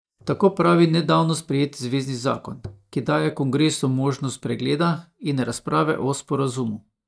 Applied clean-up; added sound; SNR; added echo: neural mask model DeepFilterNet 3.